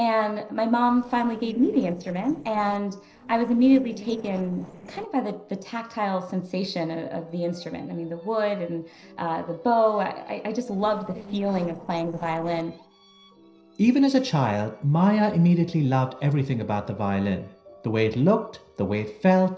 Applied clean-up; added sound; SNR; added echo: neural separator model SepFormer DNS4.